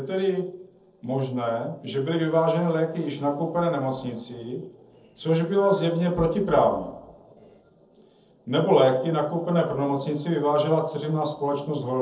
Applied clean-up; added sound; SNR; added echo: neural separator model SepFormer DNS4.